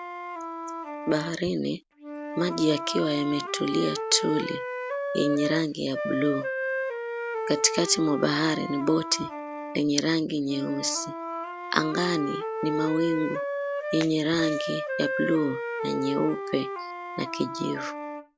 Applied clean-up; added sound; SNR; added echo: none; Wind instrument, woodwind instrument; 5 dB; none.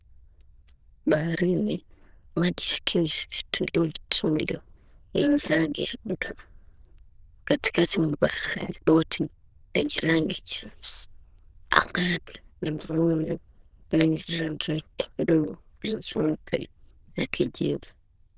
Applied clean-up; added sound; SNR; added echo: neural diffusion model UNIVERSE++.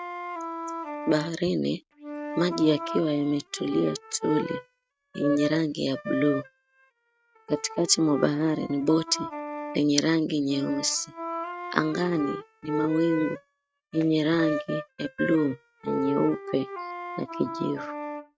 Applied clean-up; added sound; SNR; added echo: neural mask model RNNoise.